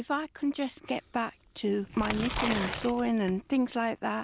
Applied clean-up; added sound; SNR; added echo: none; Tearing; 6 dB; none.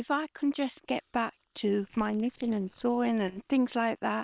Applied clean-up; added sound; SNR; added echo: neural separator model SepFormer WHAM!.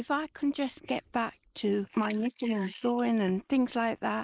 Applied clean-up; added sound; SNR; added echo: neural mask model Resemble Enhance denoiser.